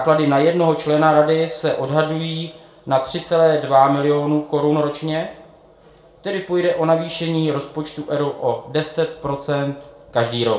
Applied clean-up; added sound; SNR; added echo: none; none; none; reverberation time 0.4 s.